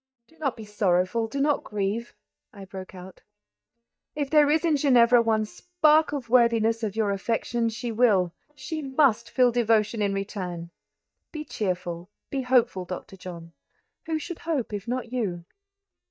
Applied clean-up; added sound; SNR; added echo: neural mask model DeepFilterNet 3.